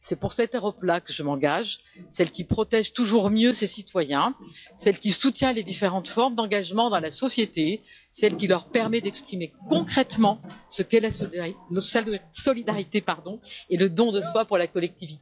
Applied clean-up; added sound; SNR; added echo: classical method log-MMSE.